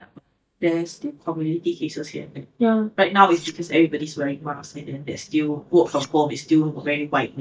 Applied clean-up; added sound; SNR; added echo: neural mask model DeepFilterNet 3.